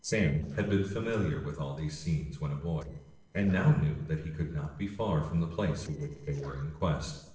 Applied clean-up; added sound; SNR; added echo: neural separator model SepFormer DNS4.